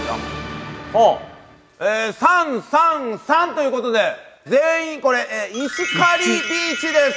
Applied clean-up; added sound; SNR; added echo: none; none; none; none.